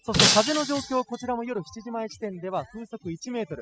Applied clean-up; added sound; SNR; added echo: classical method spectral subtraction.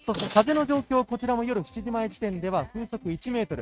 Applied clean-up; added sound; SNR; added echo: neural mask model RNNoise.